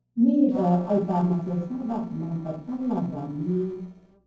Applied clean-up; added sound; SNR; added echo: neural separator model SepFormer DNS4.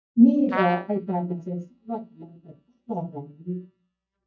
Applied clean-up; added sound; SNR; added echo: neural mask model DeepFilterNet 3.